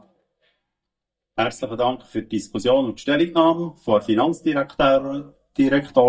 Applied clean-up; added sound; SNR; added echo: neural mask model DeepFilterNet 3.